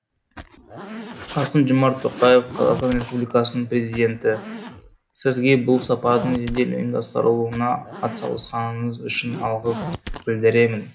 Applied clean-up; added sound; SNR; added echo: none; Zipper (clothing) + Writing; 14 dB; none.